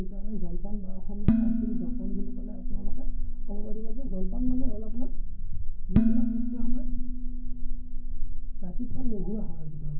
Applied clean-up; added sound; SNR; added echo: none; Dishes, pots, and pans; 10 dB; reverberation time 0.3 s.